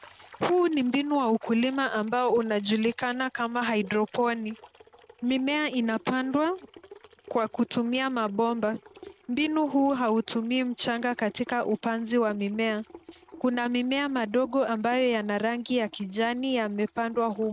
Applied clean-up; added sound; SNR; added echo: neural mask model RNNoise.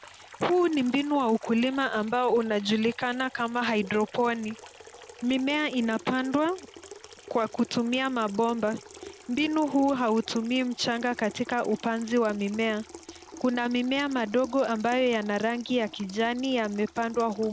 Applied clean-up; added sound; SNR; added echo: none; Sink (filling or washing) / Water tap, faucet; 19 dB; none.